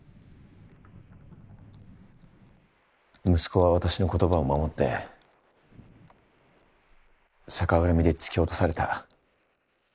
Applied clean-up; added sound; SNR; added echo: neural mask model Resemble Enhance denoiser.